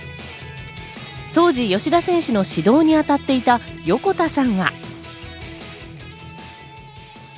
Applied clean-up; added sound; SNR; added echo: none; none; none; none.